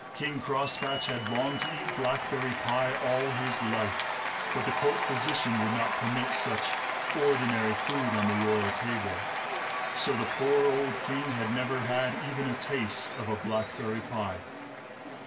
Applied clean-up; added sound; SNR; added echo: none; Applause / Cheering; 2 dB; reverberation time 0.2 s.